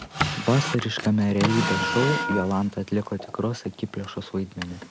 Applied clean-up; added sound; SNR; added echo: none; Wind instrument, woodwind instrument + Drawer open or close; 5 dB; none.